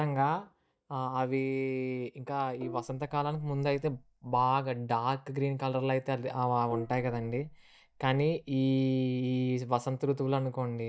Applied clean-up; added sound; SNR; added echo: neural mask model DeepFilterNet 3.